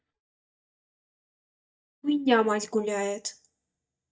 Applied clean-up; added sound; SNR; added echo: neural mask model DeepFilterNet 3.